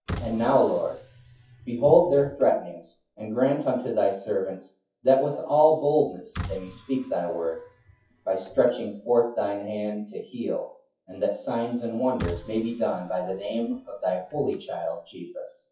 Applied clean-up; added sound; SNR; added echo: classical method WPE with log-MMSE.